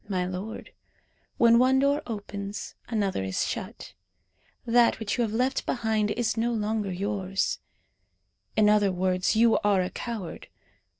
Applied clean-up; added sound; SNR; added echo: none; none; none; none.